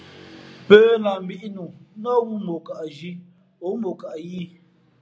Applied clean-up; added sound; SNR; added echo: none; none; none; none.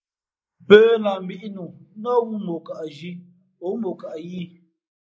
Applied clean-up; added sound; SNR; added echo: neural mask model Resemble Enhance denoiser.